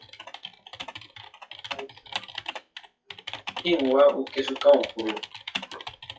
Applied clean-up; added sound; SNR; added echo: classical method WPE with log-MMSE.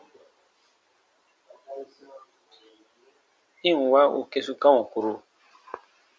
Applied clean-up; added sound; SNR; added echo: none; none; none; none.